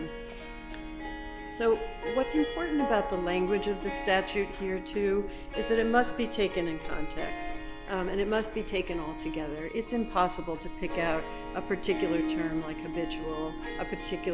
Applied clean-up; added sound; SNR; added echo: none; Harp; 7 dB; none.